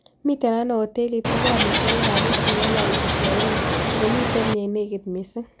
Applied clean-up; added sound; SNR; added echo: none; Water / Bird; -5 dB; none.